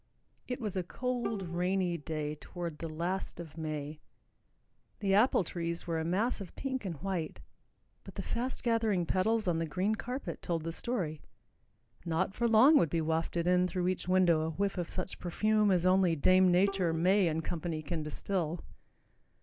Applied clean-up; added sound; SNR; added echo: none; Bowed string instrument; 16 dB; none.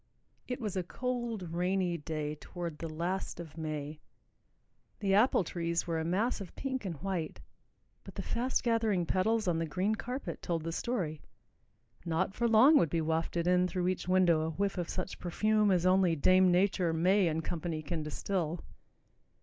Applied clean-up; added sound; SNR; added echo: neural mask model Resemble Enhance denoiser.